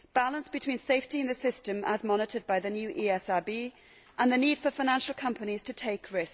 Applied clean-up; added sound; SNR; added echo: none; none; none; none.